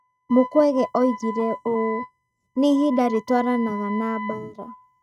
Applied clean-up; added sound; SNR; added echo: neural mask model RNNoise.